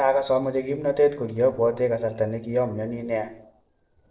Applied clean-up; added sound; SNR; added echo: neural separator model SepFormer DNS4.